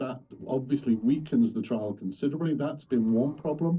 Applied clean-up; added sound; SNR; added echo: neural separator model SepFormer DNS4.